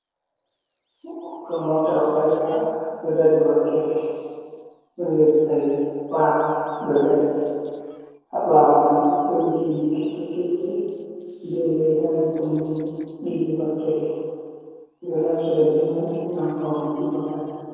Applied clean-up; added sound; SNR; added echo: neural separator model SepFormer DNS4.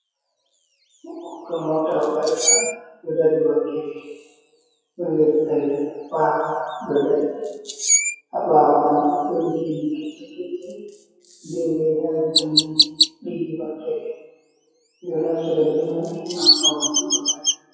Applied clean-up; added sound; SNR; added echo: classical method WPE with log-MMSE.